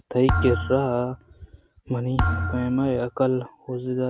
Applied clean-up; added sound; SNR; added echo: none; Thump, thud; 4 dB; none.